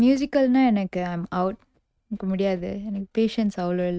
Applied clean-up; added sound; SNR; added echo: neural mask model RNNoise.